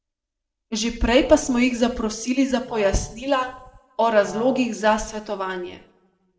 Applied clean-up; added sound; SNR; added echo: neural separator model SepFormer DNS4.